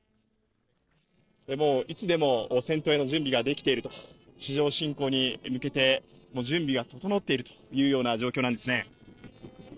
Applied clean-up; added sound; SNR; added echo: neural separator model SepFormer DNS4.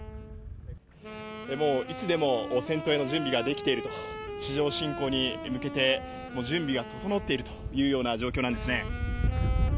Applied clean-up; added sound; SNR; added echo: none; Wind instrument, woodwind instrument; 11 dB; none.